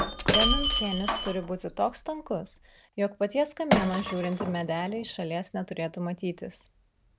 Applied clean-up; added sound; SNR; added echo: none; Shatter; 1 dB; none.